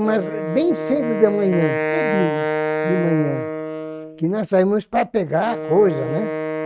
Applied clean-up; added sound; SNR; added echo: neural mask model RNNoise.